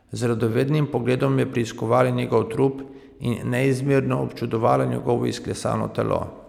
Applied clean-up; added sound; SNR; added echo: none; none; none; none.